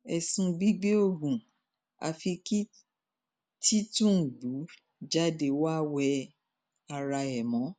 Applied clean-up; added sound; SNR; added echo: none; none; none; none.